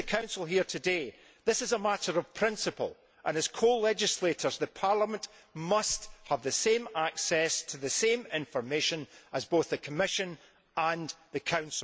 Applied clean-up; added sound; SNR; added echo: none; none; none; none.